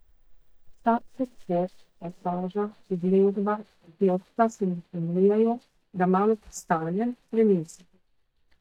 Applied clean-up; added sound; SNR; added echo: neural mask model DeepFilterNet 3.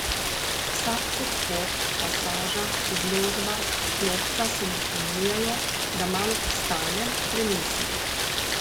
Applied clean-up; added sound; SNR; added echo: none; Rain; -5 dB; none.